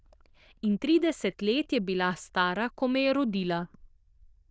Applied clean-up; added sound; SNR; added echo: neural diffusion model UNIVERSE++.